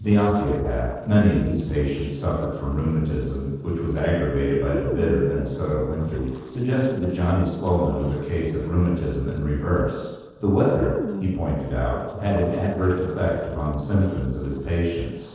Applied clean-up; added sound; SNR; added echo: neural separator model SepFormer DNS4.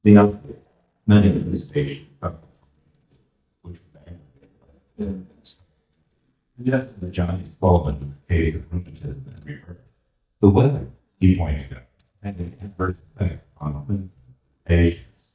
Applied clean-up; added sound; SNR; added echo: neural mask model DeepFilterNet 3.